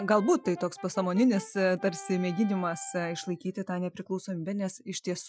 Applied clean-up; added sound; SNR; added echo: classical method Wiener filter.